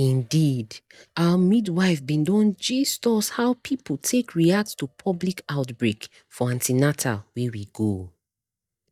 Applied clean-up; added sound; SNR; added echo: neural mask model DeepFilterNet 3.